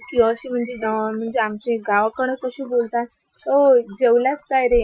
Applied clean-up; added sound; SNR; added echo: classical method Wiener filter.